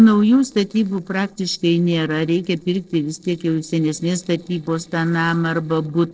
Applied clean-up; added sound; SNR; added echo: neural separator model SepFormer DNS4.